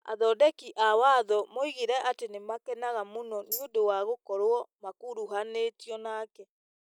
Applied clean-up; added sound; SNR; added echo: neural mask model DeepFilterNet 3.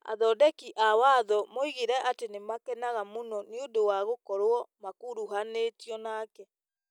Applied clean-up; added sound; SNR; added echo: none; none; none; none.